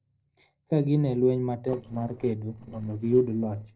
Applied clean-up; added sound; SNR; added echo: neural separator model SepFormer DNS4.